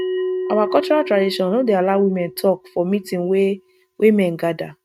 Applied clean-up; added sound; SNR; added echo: neural mask model RNNoise.